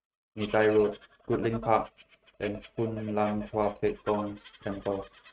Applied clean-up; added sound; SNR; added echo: neural mask model RNNoise.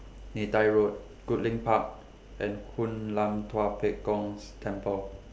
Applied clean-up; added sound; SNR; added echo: none; none; none; none.